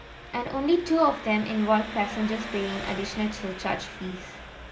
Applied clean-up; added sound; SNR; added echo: none; Engine; 12 dB; reverberation time 1.8 s.